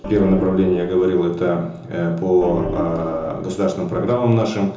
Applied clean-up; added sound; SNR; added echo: none; Organ; 11 dB; reverberation time 0.6 s.